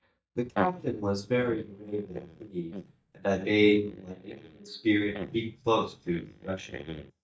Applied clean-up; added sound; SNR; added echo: neural mask model DeepFilterNet 3.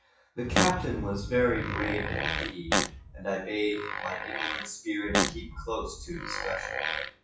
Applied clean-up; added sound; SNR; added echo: classical method WPE with log-MMSE.